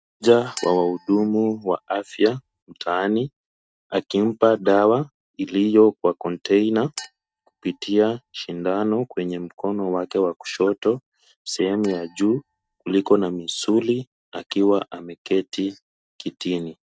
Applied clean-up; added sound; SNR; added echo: neural mask model RNNoise.